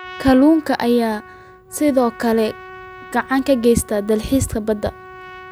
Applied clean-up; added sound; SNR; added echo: none; Trumpet; 20 dB; none.